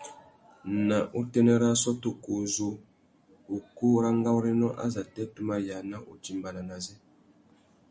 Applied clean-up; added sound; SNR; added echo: none; none; none; none.